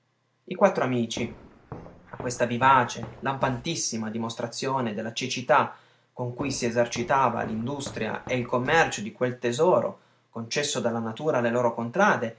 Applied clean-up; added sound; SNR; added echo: none; Walk, footsteps; 17 dB; none.